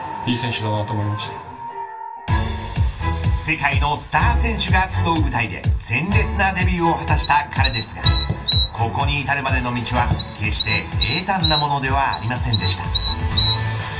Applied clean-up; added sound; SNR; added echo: none; Bird vocalization, bird call, bird song; 4 dB; reverberation time 0.3 s.